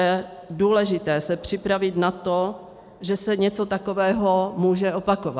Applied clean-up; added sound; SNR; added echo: none; none; none; none.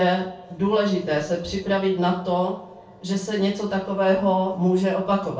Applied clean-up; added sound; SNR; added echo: none; none; none; reverberation time 0.3 s.